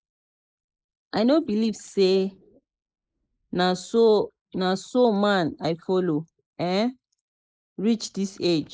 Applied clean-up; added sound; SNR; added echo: neural mask model Resemble Enhance denoiser.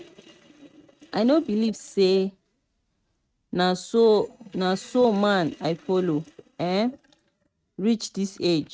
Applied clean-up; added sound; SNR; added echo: neural mask model RNNoise.